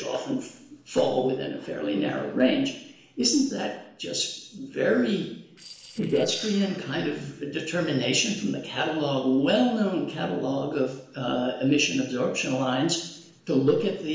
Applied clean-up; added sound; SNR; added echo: neural separator model SepFormer DNS4.